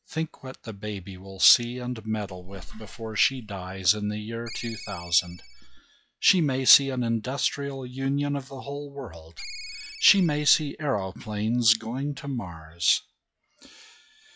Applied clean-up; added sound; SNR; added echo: classical method log-MMSE.